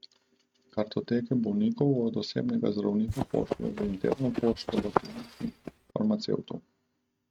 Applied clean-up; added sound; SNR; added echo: neural mask model RNNoise.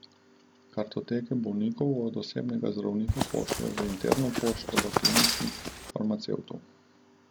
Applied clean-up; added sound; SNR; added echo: none; Run; -2 dB; none.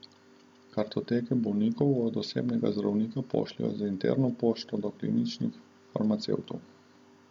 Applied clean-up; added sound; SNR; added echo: none; none; none; none.